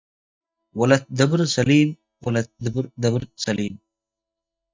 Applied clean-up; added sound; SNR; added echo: neural mask model DeepFilterNet 3.